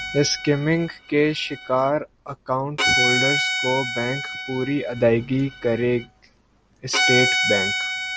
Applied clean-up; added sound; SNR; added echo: none; Bowed string instrument; 2 dB; none.